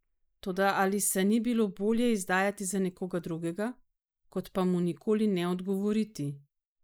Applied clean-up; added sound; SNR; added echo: neural mask model Resemble Enhance denoiser.